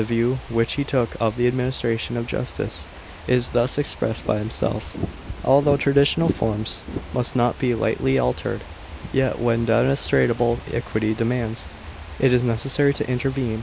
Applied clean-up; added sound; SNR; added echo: none; Fireworks / Ocean; 13 dB; none.